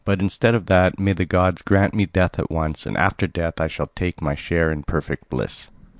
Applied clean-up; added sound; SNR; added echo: none; none; none; none.